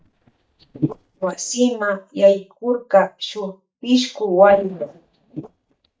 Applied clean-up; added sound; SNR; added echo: neural mask model DeepFilterNet 3.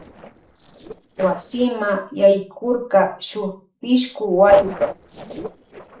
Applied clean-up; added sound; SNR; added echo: neural separator model SepFormer DNS4.